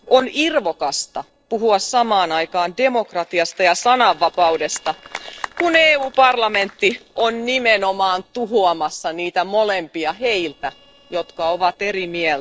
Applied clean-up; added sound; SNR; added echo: neural separator model SepFormer DNS4.